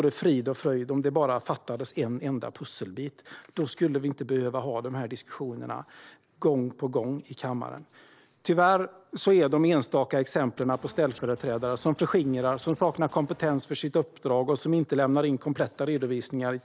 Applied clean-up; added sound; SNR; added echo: neural separator model SepFormer DNS4.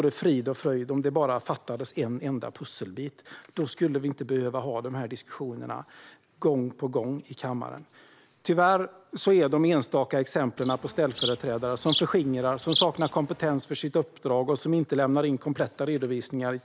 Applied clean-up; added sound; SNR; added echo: none; Insect; 7 dB; none.